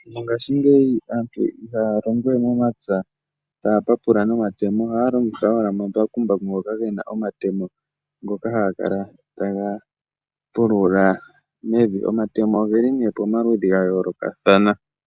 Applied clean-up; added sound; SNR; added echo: none; none; none; none.